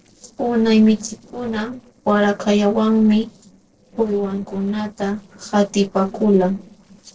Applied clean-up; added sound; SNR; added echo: neural separator model SepFormer DNS4.